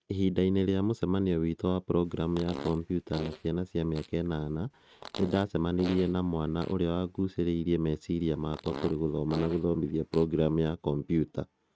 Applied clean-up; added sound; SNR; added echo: neural mask model RNNoise.